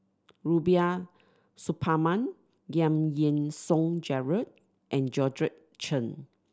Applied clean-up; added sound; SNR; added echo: none; none; none; none.